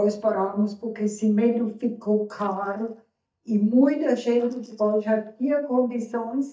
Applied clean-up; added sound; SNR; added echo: neural mask model DeepFilterNet 3.